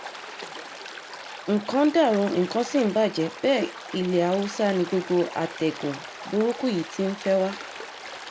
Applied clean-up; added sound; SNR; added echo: none; Stream; 13 dB; none.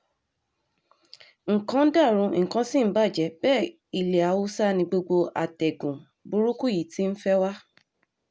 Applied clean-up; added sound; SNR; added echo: none; none; none; none.